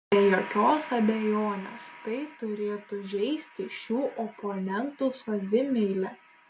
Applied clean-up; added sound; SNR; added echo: none; none; none; none.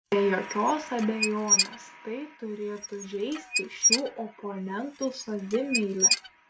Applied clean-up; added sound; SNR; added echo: none; Squeak / Dishes, pots, and pans; 0 dB; none.